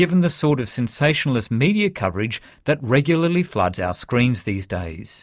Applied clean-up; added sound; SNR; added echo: none; none; none; none.